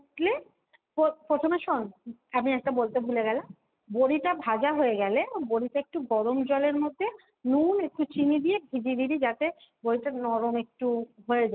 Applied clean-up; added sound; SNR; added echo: none; none; none; none.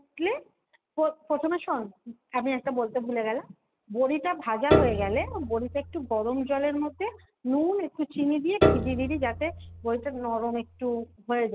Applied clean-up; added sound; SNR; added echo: none; Piano; 1 dB; none.